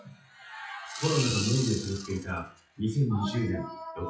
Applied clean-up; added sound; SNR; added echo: classical method WPE with log-MMSE.